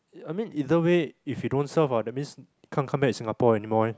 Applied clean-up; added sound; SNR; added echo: none; none; none; none.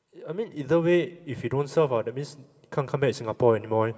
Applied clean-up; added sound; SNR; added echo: none; none; none; reverberation time 1.0 s.